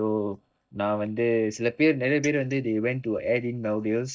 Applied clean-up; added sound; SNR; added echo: neural mask model DeepFilterNet 3.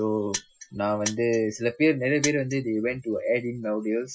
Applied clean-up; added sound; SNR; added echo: classical method Wiener filter.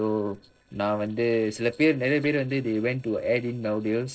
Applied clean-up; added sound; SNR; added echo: neural separator model SepFormer DNS4.